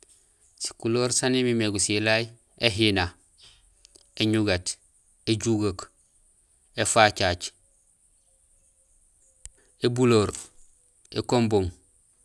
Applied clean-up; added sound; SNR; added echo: none; none; none; none.